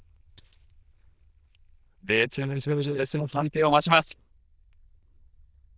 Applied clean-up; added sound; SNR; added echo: neural diffusion model UNIVERSE++.